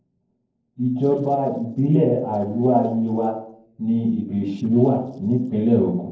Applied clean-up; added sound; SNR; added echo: neural separator model SepFormer DNS4.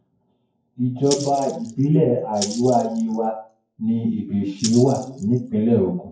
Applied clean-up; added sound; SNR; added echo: classical method WPE with log-MMSE.